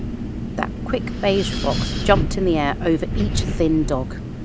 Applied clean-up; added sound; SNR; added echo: none; Wind; 2 dB; none.